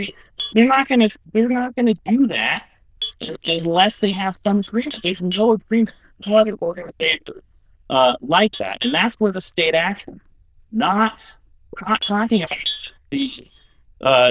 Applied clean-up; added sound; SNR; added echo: neural diffusion model UNIVERSE++.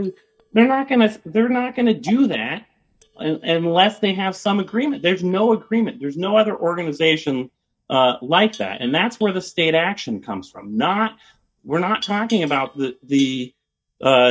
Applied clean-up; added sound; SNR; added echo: neural mask model DeepFilterNet 3.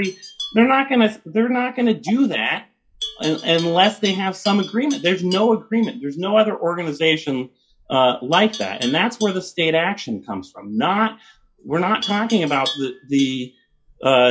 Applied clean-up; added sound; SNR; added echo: classical method log-MMSE.